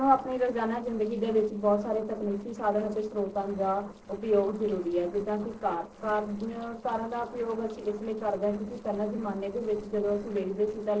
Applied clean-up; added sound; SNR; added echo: neural separator model SepFormer DNS4.